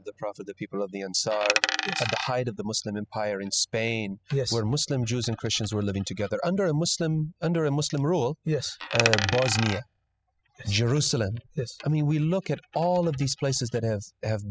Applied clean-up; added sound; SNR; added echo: classical method spectral subtraction.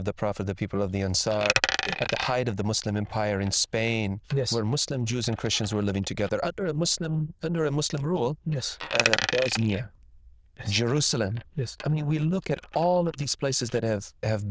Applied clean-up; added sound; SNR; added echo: neural diffusion model UNIVERSE++.